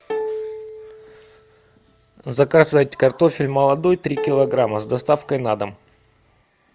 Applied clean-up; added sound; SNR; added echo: none; Plucked string instrument; 11 dB; none.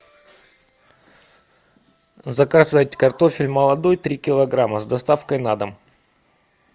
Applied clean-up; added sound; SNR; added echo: none; none; none; none.